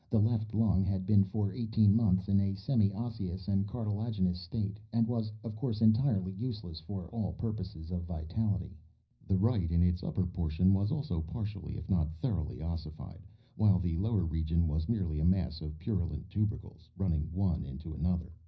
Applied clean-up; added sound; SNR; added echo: none; none; none; reverberation time 0.4 s.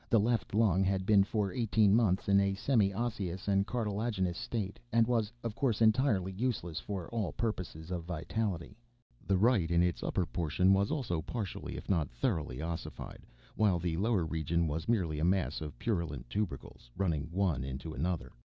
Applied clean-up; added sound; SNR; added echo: none; none; none; none.